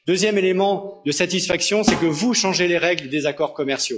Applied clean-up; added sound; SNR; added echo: classical method log-MMSE.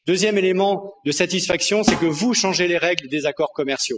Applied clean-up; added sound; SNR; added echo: classical method spectral subtraction.